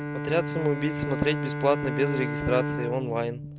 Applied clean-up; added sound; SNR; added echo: none; Bowed string instrument; 3 dB; none.